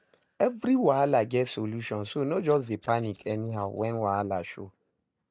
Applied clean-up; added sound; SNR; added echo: neural mask model DeepFilterNet 3.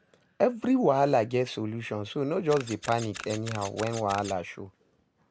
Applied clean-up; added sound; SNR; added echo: none; Camera; 16 dB; none.